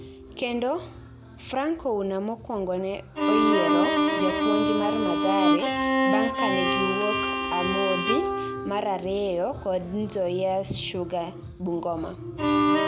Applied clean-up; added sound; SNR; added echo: none; Bowed string instrument; -2 dB; none.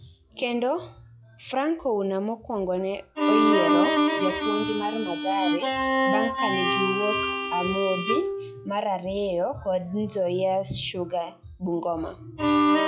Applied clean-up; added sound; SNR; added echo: classical method log-MMSE.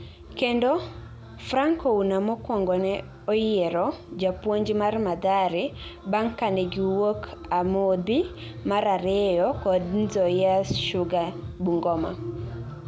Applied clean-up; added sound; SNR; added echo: none; none; none; none.